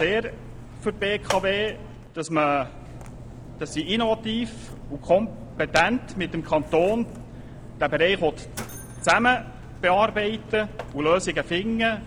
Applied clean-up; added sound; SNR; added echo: none; Mechanisms; 13 dB; none.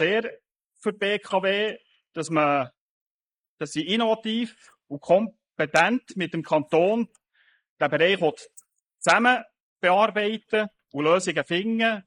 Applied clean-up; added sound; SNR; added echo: neural mask model Resemble Enhance denoiser.